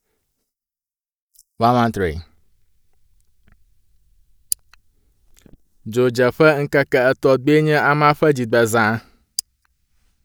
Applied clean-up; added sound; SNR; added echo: neural mask model DeepFilterNet 3.